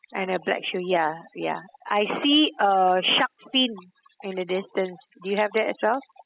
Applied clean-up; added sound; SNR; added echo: classical method spectral subtraction.